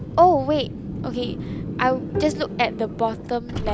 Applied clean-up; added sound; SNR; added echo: none; Car + Bowed string instrument; 7 dB; none.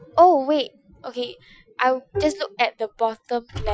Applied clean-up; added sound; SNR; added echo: classical method Wiener filter.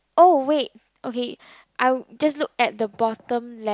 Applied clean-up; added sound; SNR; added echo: none; none; none; none.